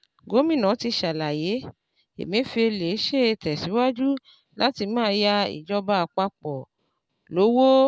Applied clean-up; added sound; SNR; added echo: none; none; none; none.